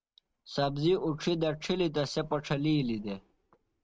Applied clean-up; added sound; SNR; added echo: neural mask model RNNoise.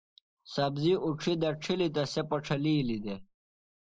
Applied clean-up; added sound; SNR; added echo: neural mask model Resemble Enhance denoiser.